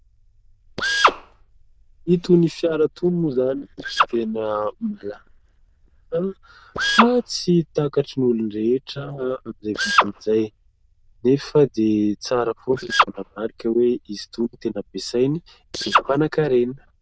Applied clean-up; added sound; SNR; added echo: neural diffusion model UNIVERSE++.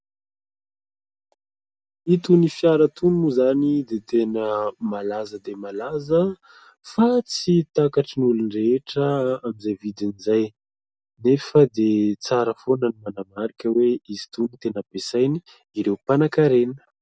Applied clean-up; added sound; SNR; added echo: none; none; none; none.